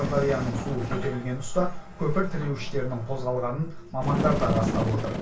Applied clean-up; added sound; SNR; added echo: none; Bird; 5 dB; reverberation time 0.2 s.